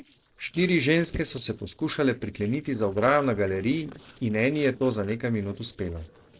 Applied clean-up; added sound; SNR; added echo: neural separator model SepFormer DNS4.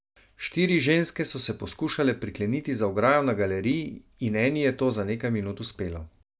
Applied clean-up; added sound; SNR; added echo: none; none; none; none.